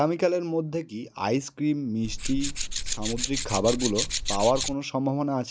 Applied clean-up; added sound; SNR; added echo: none; Tools; 2 dB; none.